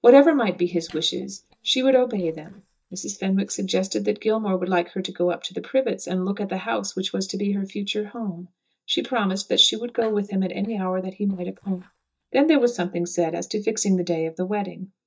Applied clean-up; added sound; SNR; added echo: neural mask model DeepFilterNet 3.